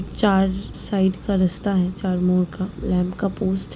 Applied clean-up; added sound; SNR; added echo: none; none; none; none.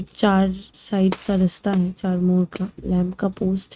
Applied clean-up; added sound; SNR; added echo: neural mask model RNNoise.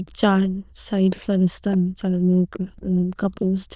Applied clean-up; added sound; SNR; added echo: neural diffusion model UNIVERSE++.